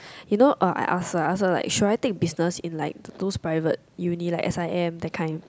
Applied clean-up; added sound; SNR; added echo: none; none; none; none.